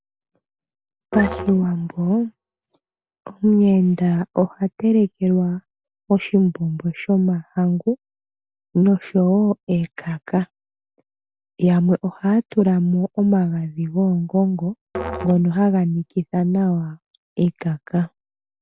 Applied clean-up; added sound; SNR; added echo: none; Musical instrument; 14 dB; none.